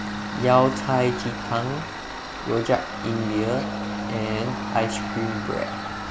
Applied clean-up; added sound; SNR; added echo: none; Tools + Bowed string instrument; 5 dB; none.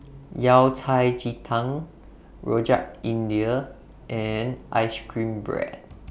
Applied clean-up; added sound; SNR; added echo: none; none; none; none.